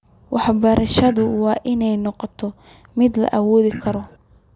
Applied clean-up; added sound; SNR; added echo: none; Cough; 13 dB; none.